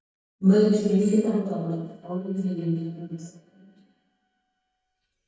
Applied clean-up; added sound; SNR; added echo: neural mask model DeepFilterNet 3.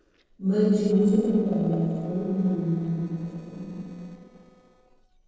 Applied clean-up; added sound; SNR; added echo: neural separator model SepFormer DNS4.